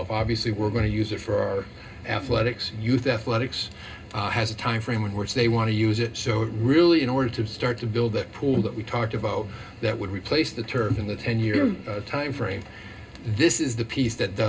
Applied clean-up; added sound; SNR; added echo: none; none; none; reverberation time 0.2 s.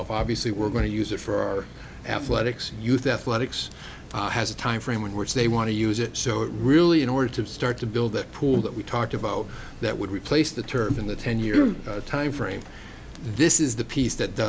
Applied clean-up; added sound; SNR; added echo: none; none; none; none.